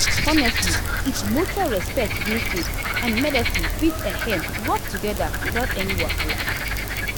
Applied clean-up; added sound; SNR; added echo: none; Frog; -3 dB; none.